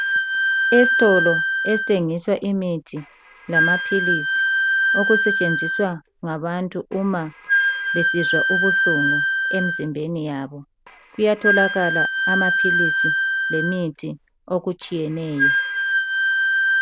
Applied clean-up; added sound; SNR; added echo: none; Wind instrument, woodwind instrument; -2 dB; none.